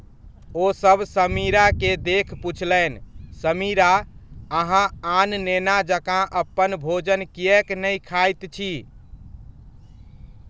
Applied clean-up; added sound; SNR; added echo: none; Thunder; 16 dB; none.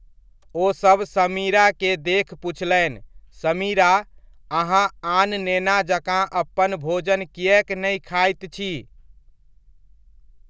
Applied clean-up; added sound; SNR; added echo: none; none; none; none.